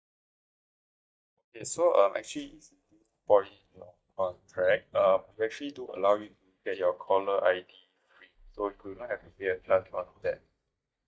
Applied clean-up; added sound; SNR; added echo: neural mask model DeepFilterNet 3.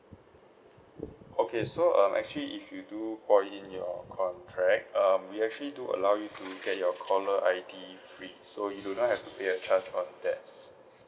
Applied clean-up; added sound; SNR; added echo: none; none; none; none.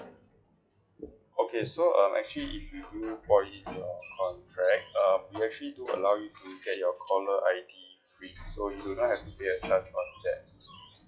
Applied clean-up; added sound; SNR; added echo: classical method log-MMSE.